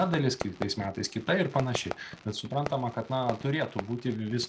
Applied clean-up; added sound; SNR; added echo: none; Fireworks; 10 dB; none.